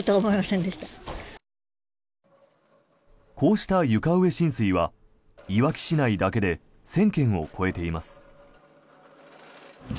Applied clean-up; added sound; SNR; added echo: none; none; none; none.